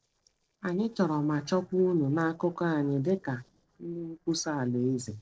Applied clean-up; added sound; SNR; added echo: neural separator model SepFormer DNS4.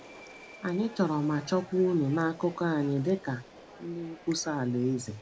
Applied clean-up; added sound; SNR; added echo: none; Subway, metro, underground + Crushing; 20 dB; none.